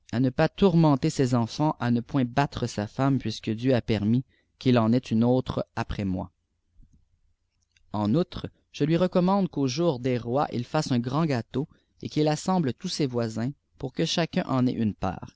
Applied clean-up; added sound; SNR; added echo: none; none; none; none.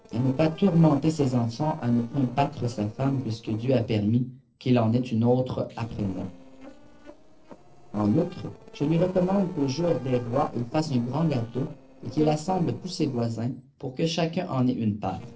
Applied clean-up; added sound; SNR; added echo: neural separator model SepFormer DNS4.